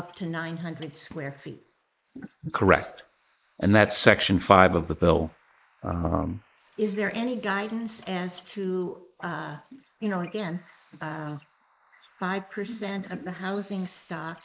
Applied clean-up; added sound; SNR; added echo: neural mask model Resemble Enhance denoiser.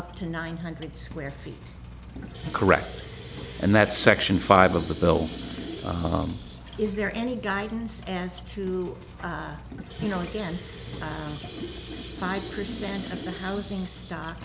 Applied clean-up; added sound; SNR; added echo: none; Sink (filling or washing) / Water tap, faucet; 13 dB; none.